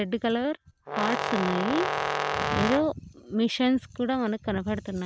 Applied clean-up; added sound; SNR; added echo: none; Brass instrument; 1 dB; none.